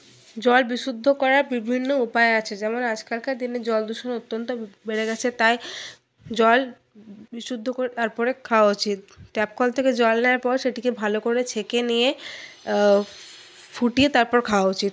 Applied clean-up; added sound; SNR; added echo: none; none; none; none.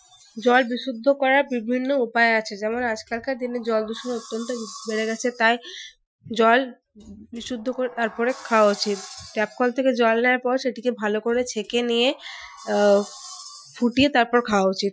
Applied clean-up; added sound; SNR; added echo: classical method Wiener filter.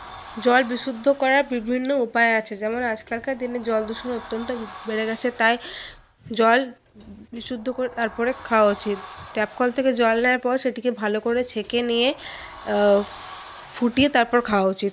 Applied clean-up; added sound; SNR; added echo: none; Sliding door; 19 dB; none.